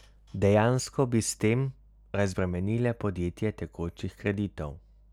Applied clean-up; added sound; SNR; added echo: none; none; none; none.